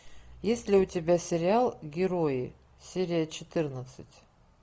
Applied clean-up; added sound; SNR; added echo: none; none; none; none.